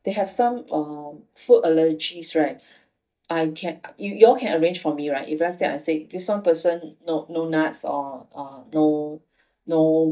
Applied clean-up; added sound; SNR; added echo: neural mask model DeepFilterNet 3.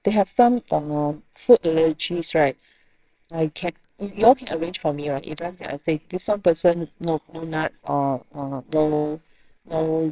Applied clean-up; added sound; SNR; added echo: neural separator model SepFormer WHAMR!.